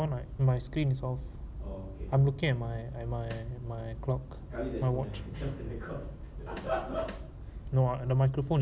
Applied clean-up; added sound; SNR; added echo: none; Snare drum; 19 dB; none.